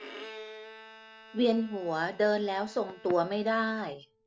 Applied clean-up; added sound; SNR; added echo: none; Bowed string instrument; 18 dB; none.